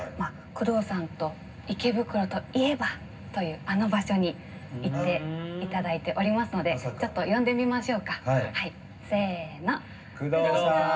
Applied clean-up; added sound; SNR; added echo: none; none; none; reverberation time 0.4 s.